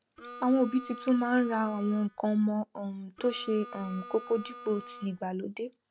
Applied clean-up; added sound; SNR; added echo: none; Harmonica; 15 dB; none.